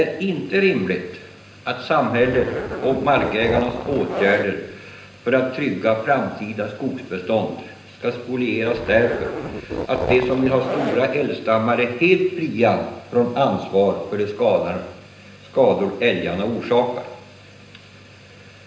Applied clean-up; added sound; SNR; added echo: none; Zipper (clothing); 6 dB; reverberation time 0.9 s.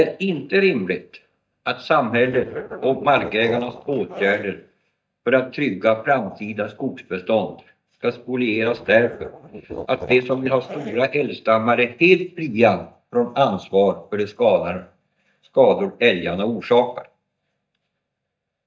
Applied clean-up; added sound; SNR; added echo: neural mask model DeepFilterNet 3.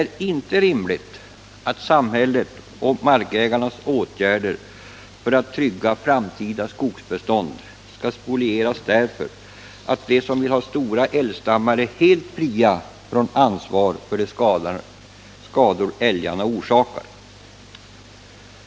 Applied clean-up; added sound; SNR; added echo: none; none; none; none.